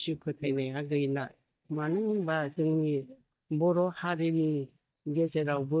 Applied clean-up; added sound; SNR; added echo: neural mask model DeepFilterNet 3.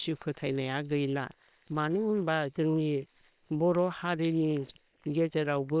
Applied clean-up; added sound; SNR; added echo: neural separator model SepFormer WHAM!.